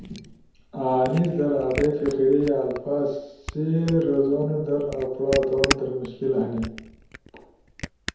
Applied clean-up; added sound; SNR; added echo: none; Camera; 12 dB; reverberation time 0.9 s.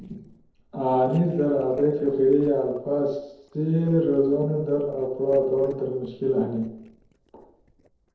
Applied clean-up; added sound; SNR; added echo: neural separator model SepFormer DNS4.